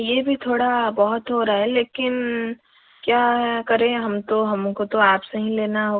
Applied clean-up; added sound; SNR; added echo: none; none; none; none.